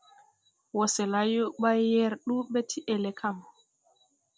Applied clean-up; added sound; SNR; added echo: none; none; none; none.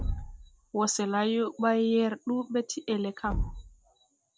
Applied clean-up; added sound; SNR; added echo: none; Thump, thud; 9 dB; none.